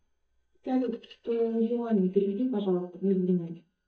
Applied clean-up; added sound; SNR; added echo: neural mask model DeepFilterNet 3.